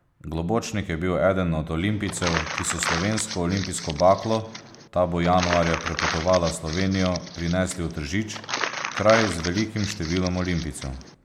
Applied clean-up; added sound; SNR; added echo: none; Crumpling, crinkling; 8 dB; none.